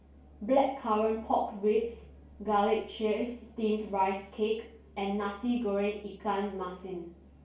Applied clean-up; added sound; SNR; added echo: none; none; none; reverberation time 0.4 s.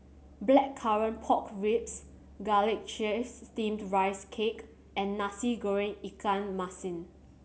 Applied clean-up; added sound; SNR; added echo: none; none; none; none.